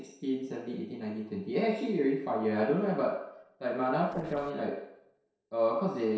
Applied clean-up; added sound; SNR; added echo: neural separator model SepFormer DNS4.